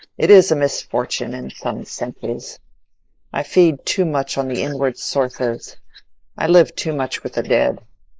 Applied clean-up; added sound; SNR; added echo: neural mask model Resemble Enhance denoiser.